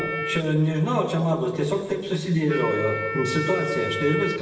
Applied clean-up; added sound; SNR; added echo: none; Wind instrument, woodwind instrument; 7 dB; reverberation time 1.2 s.